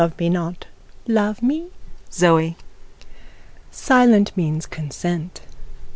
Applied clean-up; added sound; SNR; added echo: none; none; none; none.